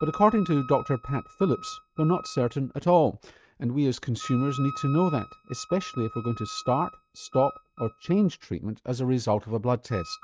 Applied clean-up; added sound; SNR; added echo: neural mask model RNNoise.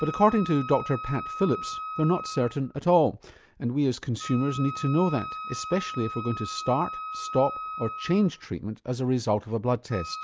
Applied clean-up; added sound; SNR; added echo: none; Wind instrument, woodwind instrument; 11 dB; none.